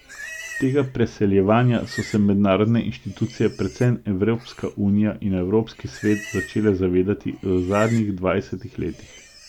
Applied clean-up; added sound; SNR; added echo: none; Livestock, farm animals, working animals; 19 dB; none.